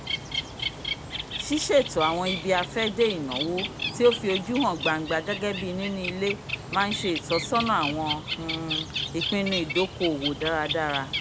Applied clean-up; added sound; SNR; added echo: none; Bird; 5 dB; none.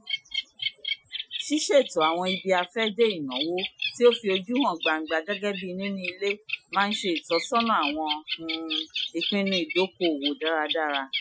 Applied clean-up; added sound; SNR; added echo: classical method Wiener filter.